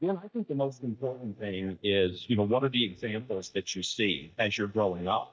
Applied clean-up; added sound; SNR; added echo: neural mask model DeepFilterNet 3.